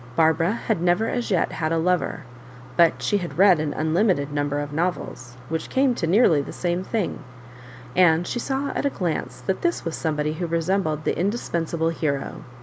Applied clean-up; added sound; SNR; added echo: none; none; none; none.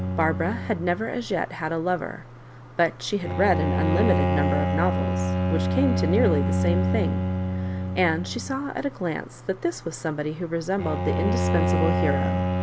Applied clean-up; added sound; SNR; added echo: none; Bowed string instrument; -1 dB; none.